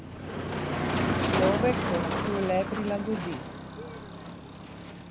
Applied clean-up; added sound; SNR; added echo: none; Motor vehicle (road); -2 dB; none.